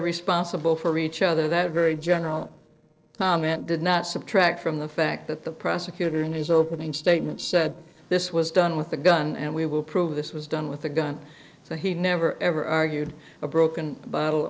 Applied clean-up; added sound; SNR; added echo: neural separator model SepFormer DNS4.